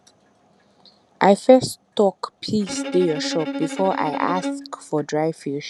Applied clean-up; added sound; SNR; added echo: none; Bowed string instrument; 8 dB; none.